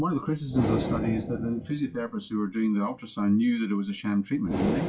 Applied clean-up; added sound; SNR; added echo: classical method WPE with log-MMSE.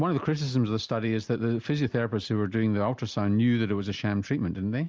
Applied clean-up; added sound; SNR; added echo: none; none; none; none.